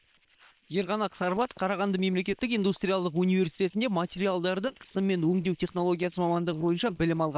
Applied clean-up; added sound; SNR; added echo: neural separator model SepFormer WHAM!.